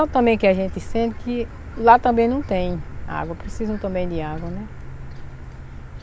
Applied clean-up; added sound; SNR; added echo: none; Motor vehicle (road); 10 dB; none.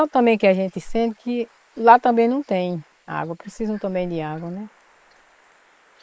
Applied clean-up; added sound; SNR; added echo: neural mask model Resemble Enhance denoiser.